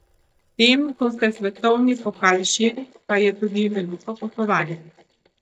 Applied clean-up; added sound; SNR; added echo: neural mask model DeepFilterNet 3.